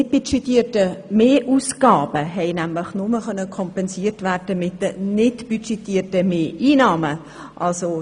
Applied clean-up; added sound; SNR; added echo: none; none; none; none.